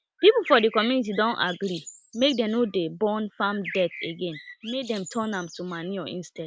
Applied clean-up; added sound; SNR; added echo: none; Bird; 15 dB; none.